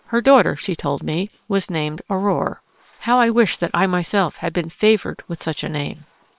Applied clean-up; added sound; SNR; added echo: neural separator model SepFormer WHAM!.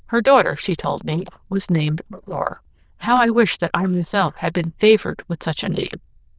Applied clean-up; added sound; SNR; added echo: neural diffusion model UNIVERSE++.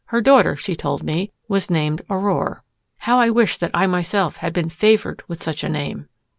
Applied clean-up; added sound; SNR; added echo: none; none; none; none.